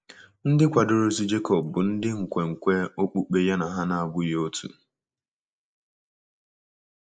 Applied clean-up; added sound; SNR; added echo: neural mask model Resemble Enhance denoiser.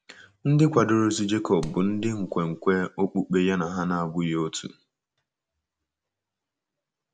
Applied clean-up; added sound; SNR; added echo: none; Clapping; 15 dB; none.